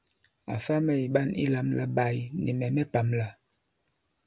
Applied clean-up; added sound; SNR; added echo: none; none; none; none.